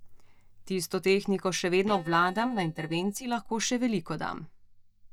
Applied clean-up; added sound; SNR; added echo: neural mask model DeepFilterNet 3.